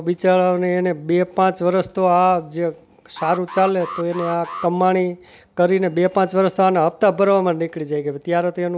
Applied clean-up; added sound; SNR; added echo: none; Alarm; 13 dB; none.